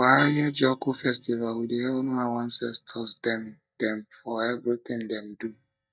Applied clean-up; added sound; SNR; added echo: neural mask model DeepFilterNet 3.